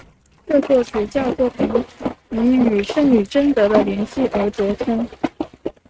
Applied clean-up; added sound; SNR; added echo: neural mask model RNNoise.